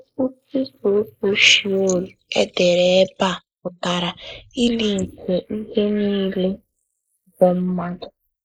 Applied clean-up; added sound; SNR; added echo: neural mask model Resemble Enhance denoiser.